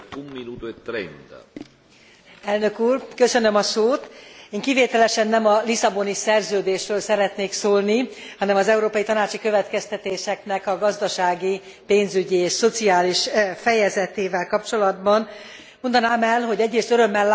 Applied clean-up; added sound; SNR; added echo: none; none; none; none.